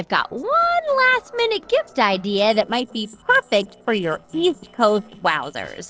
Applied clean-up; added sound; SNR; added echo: neural separator model SepFormer DNS4.